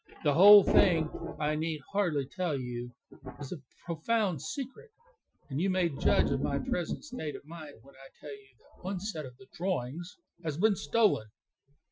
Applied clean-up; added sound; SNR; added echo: classical method Wiener filter.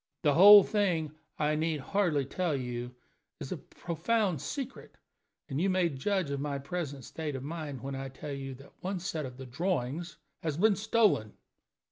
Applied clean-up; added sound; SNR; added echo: none; none; none; none.